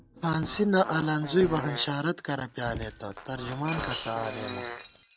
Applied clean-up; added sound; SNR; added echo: none; Fart + Shatter; 10 dB; none.